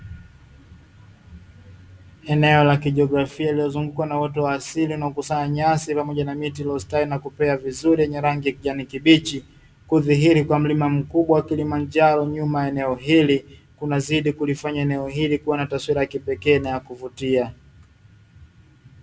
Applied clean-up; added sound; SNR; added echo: none; none; none; none.